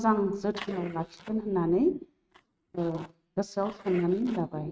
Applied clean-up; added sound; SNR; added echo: neural mask model RNNoise.